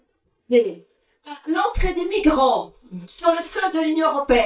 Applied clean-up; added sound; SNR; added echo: neural mask model DeepFilterNet 3.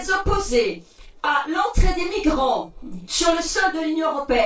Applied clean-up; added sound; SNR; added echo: neural separator model SepFormer DNS4.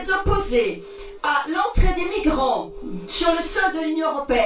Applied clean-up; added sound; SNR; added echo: none; Telephone; 18 dB; reverberation time 0.2 s.